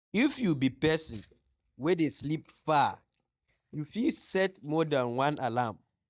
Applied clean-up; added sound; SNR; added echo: neural mask model DeepFilterNet 3.